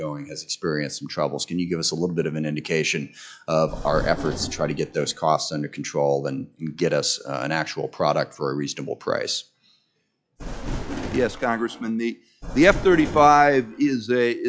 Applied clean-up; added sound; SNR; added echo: classical method log-MMSE.